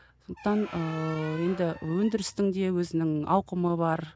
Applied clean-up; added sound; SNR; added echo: none; Squeak; 18 dB; none.